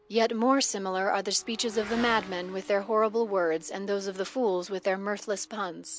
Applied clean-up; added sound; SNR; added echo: none; Motorcycle / Accelerating, revving, vroom; 19 dB; none.